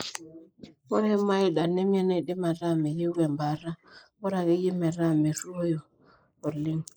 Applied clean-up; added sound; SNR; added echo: neural mask model Resemble Enhance denoiser.